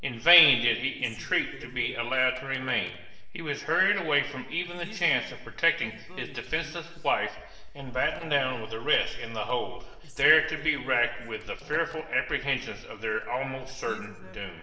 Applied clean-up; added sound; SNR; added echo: neural separator model SepFormer DNS4.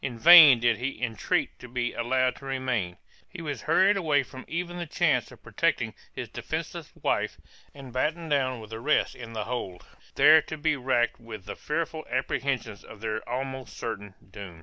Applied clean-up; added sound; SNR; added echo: none; none; none; none.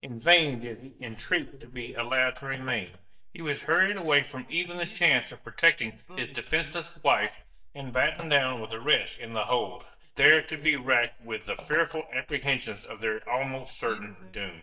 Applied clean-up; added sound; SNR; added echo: neural mask model DeepFilterNet 3.